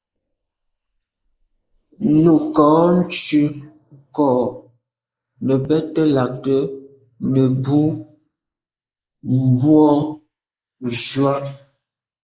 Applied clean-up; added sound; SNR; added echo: neural mask model Resemble Enhance denoiser.